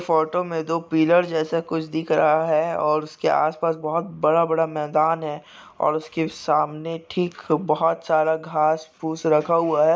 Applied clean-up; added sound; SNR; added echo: none; none; none; none.